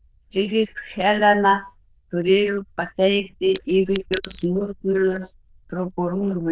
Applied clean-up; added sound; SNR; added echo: neural diffusion model UNIVERSE++.